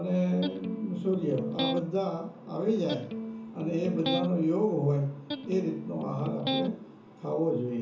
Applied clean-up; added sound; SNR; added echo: none; Electric guitar; 6 dB; reverberation time 0.7 s.